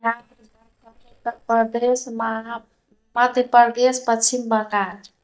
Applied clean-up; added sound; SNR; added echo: neural mask model DeepFilterNet 3.